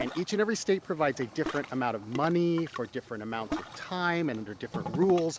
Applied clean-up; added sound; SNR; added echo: none; Ocean; 11 dB; none.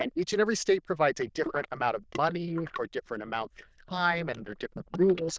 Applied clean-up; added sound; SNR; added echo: neural diffusion model UNIVERSE++.